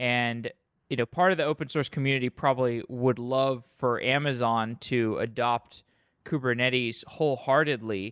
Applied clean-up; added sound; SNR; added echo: none; none; none; none.